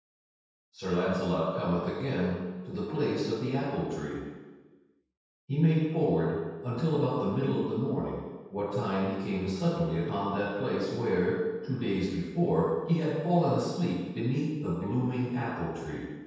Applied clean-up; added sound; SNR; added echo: none; none; none; reverberation time 1.2 s.